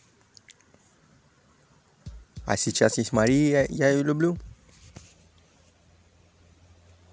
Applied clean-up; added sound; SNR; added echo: none; Drum / Drum kit; 16 dB; none.